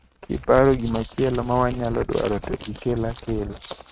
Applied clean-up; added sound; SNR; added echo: neural mask model RNNoise.